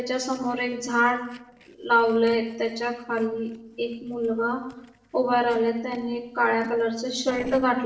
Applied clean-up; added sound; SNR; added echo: neural separator model SepFormer DNS4.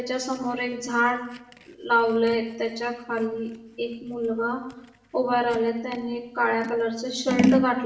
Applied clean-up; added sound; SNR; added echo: none; Scissors; 6 dB; reverberation time 0.8 s.